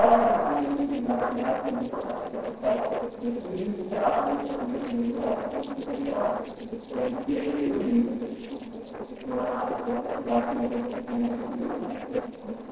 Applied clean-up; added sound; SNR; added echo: neural separator model SepFormer DNS4.